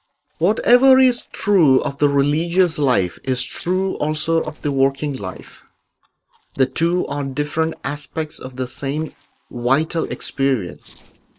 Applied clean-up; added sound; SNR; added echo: neural separator model SepFormer DNS4.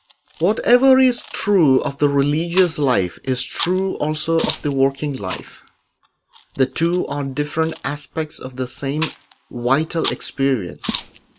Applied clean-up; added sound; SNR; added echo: none; Chewing, mastication; 15 dB; none.